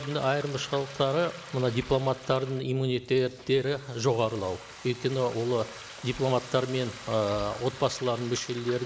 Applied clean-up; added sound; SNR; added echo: none; Frying (food); 17 dB; none.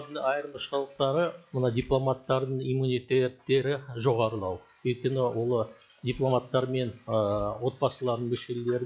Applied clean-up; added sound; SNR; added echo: classical method log-MMSE.